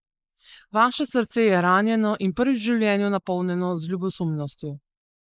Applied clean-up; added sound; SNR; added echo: neural mask model Resemble Enhance denoiser.